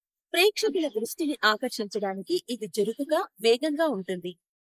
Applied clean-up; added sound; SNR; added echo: neural mask model Resemble Enhance denoiser.